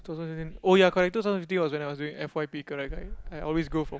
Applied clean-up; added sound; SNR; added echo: none; Insect; 15 dB; none.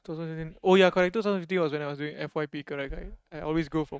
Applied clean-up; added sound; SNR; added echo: neural mask model RNNoise.